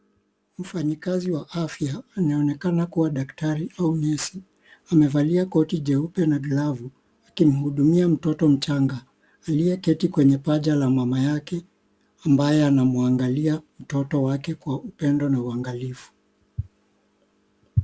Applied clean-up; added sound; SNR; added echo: none; none; none; none.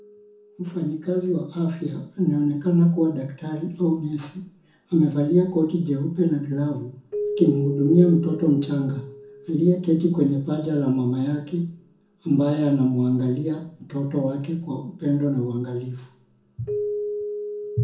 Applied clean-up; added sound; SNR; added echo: none; Keyboard (musical); 14 dB; reverberation time 0.5 s.